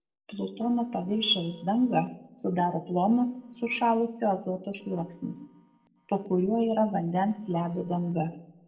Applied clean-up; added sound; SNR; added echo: neural separator model SepFormer DNS4.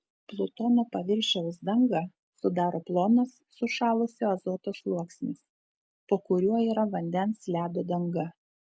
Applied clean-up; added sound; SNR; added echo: none; none; none; none.